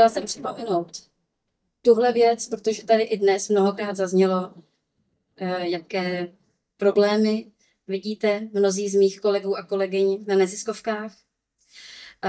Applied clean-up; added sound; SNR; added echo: neural mask model DeepFilterNet 3.